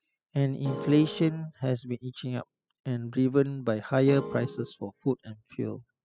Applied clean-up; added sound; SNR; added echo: classical method spectral subtraction.